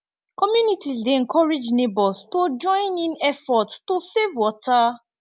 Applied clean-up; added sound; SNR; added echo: none; none; none; none.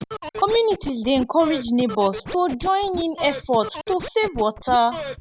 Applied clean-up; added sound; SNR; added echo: none; Scratching (performance technique); 11 dB; none.